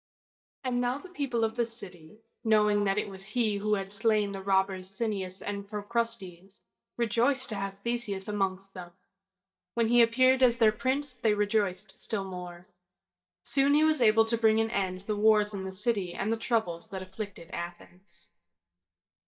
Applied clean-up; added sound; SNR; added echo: neural mask model DeepFilterNet 3.